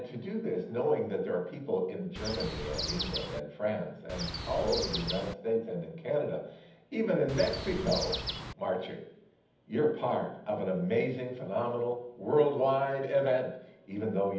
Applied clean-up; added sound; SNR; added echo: none; Chirp, tweet; 5 dB; reverberation time 0.8 s.